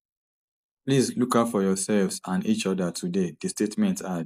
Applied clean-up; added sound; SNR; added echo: neural mask model Resemble Enhance denoiser.